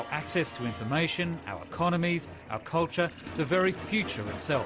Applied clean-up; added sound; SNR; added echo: none; Toilet flush; 18 dB; none.